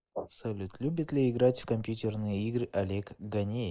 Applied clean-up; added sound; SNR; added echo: neural mask model Resemble Enhance denoiser.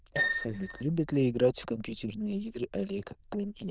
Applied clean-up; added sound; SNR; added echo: neural diffusion model UNIVERSE++.